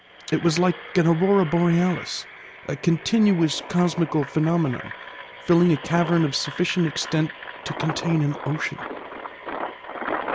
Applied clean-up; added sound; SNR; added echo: none; Engine; 12 dB; none.